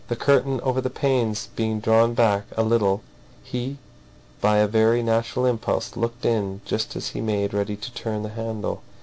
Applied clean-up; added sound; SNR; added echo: none; none; none; none.